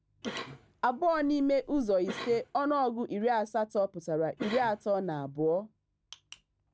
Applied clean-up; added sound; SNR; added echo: none; Wind + Cough; 14 dB; none.